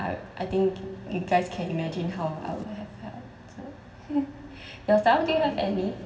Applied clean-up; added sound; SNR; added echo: none; Zipper (clothing); 19 dB; reverberation time 2.5 s.